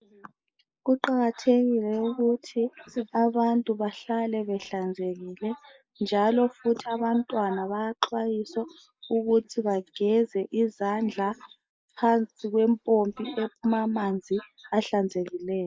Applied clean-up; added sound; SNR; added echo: neural mask model Resemble Enhance denoiser.